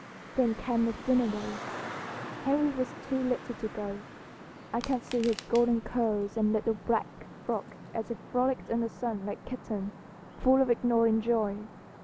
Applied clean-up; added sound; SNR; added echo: none; Crushing + Traffic noise, roadway noise; 14 dB; none.